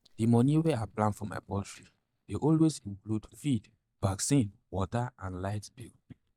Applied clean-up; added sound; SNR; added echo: neural mask model DeepFilterNet 3.